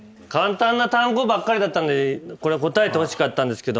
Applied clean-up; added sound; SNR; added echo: none; none; none; none.